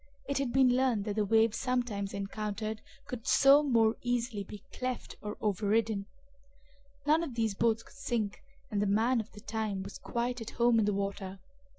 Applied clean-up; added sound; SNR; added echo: none; none; none; none.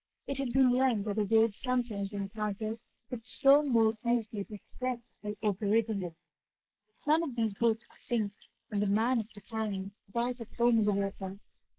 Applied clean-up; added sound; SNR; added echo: neural mask model Resemble Enhance denoiser.